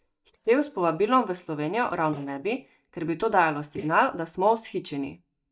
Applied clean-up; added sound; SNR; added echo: neural mask model DeepFilterNet 3.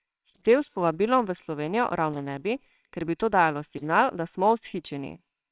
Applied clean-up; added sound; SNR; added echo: neural separator model SepFormer WHAMR!.